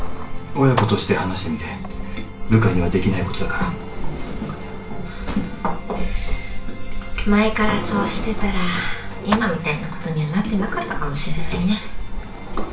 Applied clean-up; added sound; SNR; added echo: none; Sliding door; 2 dB; reverberation time 0.3 s.